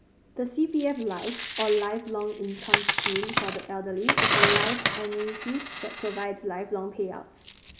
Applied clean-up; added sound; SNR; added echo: none; Coin (dropping); 0 dB; none.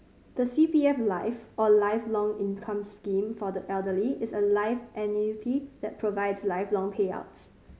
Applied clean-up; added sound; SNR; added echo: none; none; none; none.